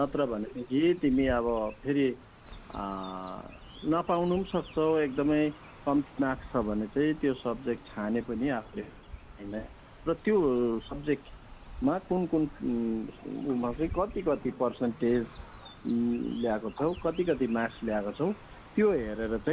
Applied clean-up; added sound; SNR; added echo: none; Chirp, tweet; 17 dB; none.